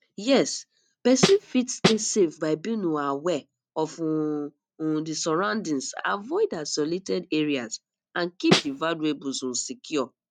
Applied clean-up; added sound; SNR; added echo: neural mask model RNNoise.